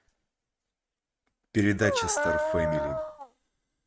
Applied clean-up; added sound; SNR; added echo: neural mask model RNNoise.